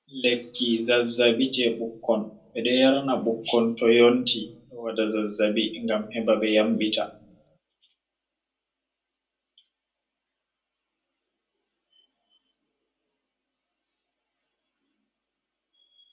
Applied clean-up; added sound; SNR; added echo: none; none; none; reverberation time 0.2 s.